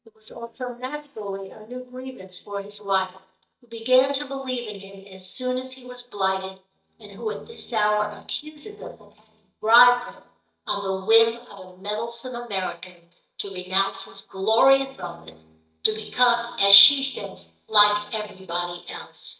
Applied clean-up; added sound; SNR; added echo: neural mask model DeepFilterNet 3.